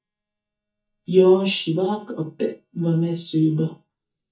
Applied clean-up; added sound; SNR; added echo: neural mask model DeepFilterNet 3.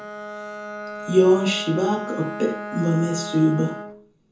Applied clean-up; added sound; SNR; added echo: none; Bowed string instrument; 10 dB; reverberation time 0.6 s.